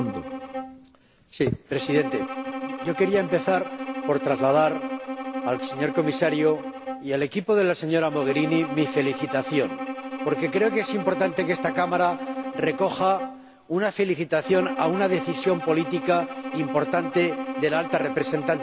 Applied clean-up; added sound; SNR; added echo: none; Bowed string instrument; 7 dB; none.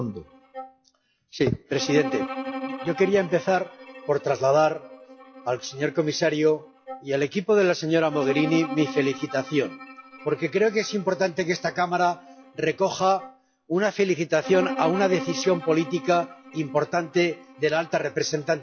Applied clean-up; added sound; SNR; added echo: classical method log-MMSE.